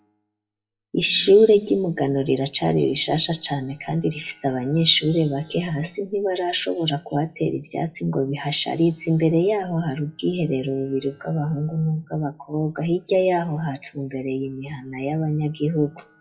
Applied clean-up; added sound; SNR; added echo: classical method WPE with log-MMSE.